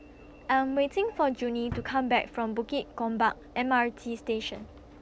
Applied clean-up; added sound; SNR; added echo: none; Alarm / Engine / Train + Drawer open or close; 17 dB; none.